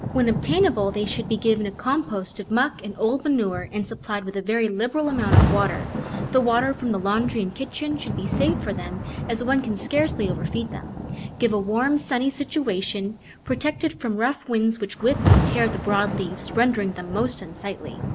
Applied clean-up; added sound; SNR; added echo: none; Rain; 3 dB; none.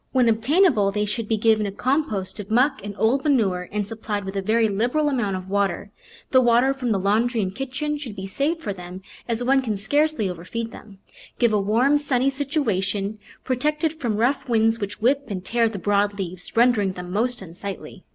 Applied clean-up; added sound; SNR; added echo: none; none; none; none.